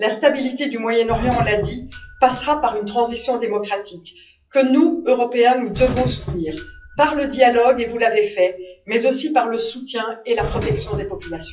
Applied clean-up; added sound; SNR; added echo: classical method WPE with log-MMSE.